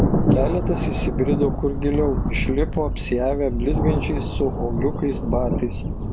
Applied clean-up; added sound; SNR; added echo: none; Thunder; -2 dB; none.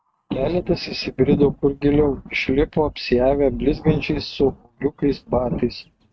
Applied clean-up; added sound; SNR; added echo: neural mask model RNNoise.